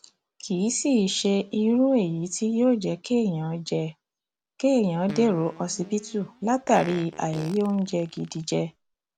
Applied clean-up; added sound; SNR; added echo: none; Fart; 18 dB; none.